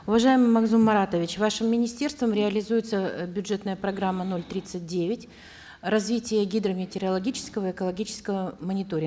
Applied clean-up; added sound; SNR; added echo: none; none; none; none.